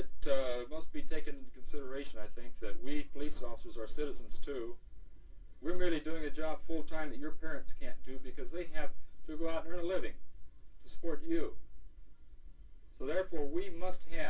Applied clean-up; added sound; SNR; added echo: none; none; none; reverberation time 0.2 s.